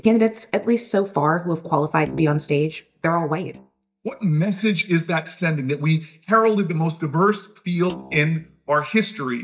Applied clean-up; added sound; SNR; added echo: neural mask model DeepFilterNet 3.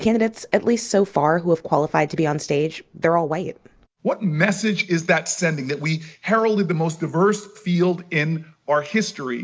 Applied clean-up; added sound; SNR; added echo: none; none; none; none.